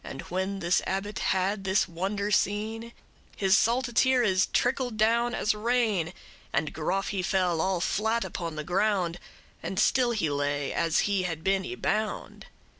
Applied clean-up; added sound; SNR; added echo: none; none; none; none.